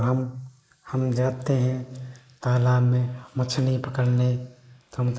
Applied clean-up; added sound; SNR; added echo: neural mask model Resemble Enhance denoiser.